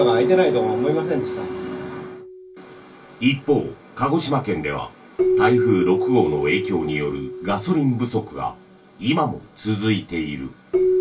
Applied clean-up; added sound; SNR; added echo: none; Keyboard (musical); 2 dB; reverberation time 0.2 s.